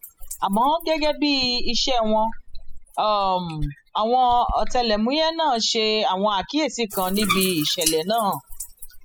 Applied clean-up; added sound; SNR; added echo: classical method spectral subtraction.